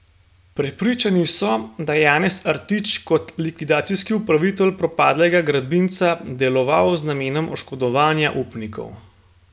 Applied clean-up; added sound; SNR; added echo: none; none; none; none.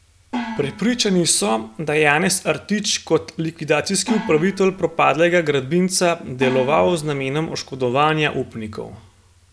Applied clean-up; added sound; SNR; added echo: none; Gong; 13 dB; none.